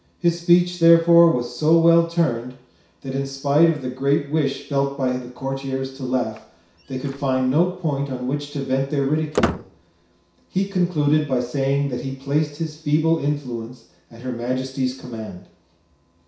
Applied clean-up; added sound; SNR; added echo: none; Squeak; 10 dB; reverberation time 0.6 s.